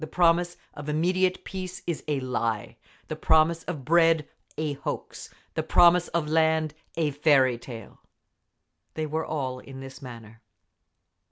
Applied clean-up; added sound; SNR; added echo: none; none; none; none.